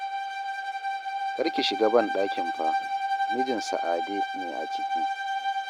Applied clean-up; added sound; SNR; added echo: none; Bowed string instrument; -1 dB; none.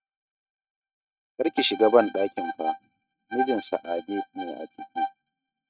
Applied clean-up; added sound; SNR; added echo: neural mask model RNNoise.